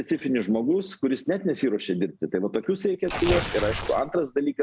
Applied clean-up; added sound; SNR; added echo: none; Tearing; 5 dB; none.